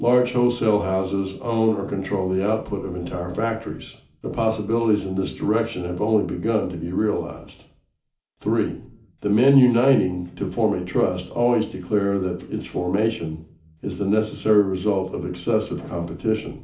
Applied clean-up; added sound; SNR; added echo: none; none; none; reverberation time 0.4 s.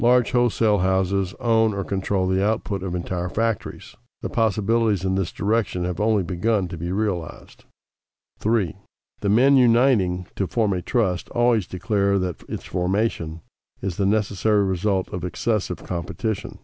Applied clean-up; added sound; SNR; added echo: none; none; none; none.